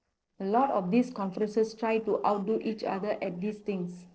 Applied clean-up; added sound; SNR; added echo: neural separator model SepFormer DNS4.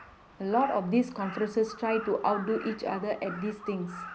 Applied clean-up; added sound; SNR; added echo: none; Crow; 14 dB; none.